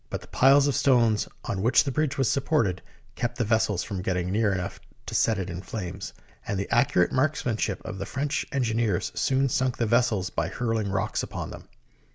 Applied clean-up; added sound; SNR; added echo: none; none; none; none.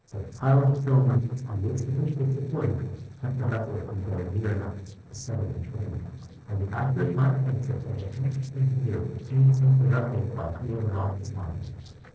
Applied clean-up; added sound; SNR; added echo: neural separator model SepFormer DNS4.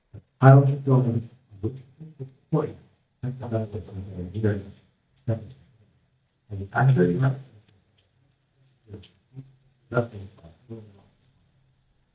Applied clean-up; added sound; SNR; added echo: neural mask model DeepFilterNet 3.